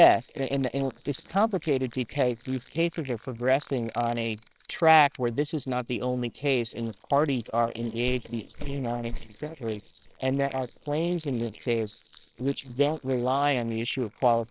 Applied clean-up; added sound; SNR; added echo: neural separator model SepFormer WHAMR!.